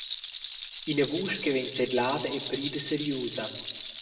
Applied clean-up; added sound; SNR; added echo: none; Rattle; 8 dB; reverberation time 1.1 s.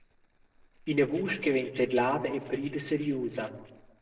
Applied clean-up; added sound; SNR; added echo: neural separator model SepFormer DNS4.